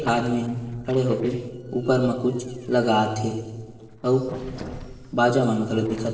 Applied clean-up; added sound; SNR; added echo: neural separator model SepFormer DNS4.